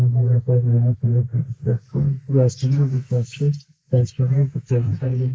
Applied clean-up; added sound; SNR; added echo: neural mask model Resemble Enhance denoiser.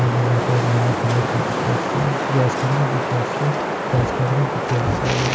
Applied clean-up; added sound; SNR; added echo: none; Wind; 1 dB; none.